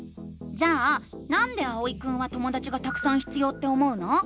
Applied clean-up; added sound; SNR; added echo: none; none; none; none.